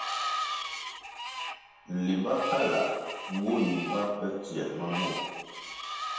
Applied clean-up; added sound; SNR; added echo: none; Screech; 4 dB; reverberation time 1.1 s.